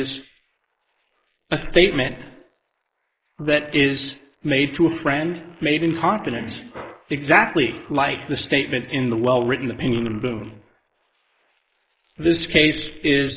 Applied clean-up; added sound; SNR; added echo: neural mask model Resemble Enhance denoiser.